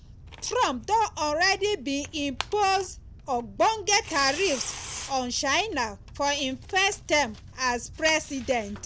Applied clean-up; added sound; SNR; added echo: none; Tearing; 15 dB; none.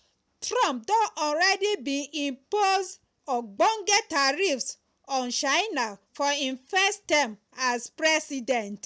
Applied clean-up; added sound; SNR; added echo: none; none; none; none.